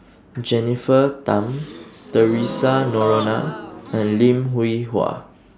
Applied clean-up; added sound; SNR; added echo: none; Gasp; 11 dB; none.